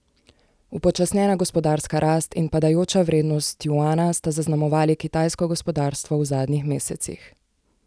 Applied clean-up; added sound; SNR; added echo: none; none; none; none.